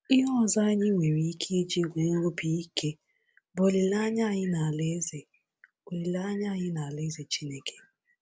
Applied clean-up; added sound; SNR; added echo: none; none; none; none.